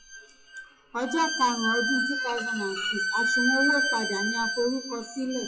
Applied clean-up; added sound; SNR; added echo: classical method WPE with log-MMSE.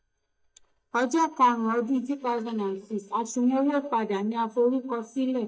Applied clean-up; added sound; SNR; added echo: neural mask model DeepFilterNet 3.